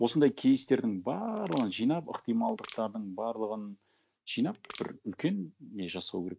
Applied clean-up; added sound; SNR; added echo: neural mask model RNNoise.